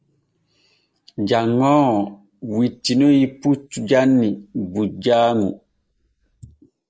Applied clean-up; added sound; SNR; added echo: neural mask model Resemble Enhance denoiser.